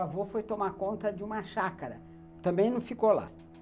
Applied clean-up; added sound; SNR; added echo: none; Bowed string instrument; 20 dB; none.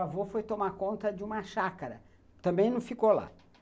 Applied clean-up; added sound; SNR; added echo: none; none; none; none.